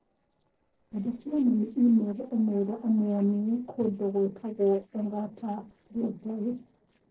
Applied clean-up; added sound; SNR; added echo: neural separator model SepFormer DNS4.